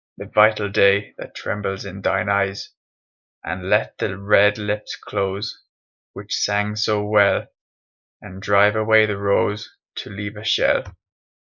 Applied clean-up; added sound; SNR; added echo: neural mask model Resemble Enhance denoiser.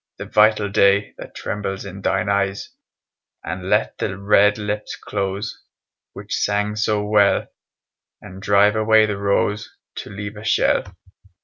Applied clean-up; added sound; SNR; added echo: none; none; none; none.